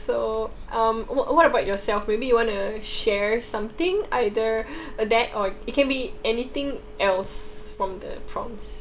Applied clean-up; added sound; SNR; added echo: none; Telephone; 11 dB; none.